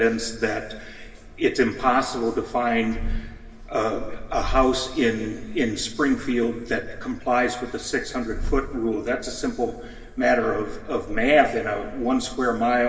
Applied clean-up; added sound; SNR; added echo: none; Purr; 7 dB; reverberation time 2.1 s.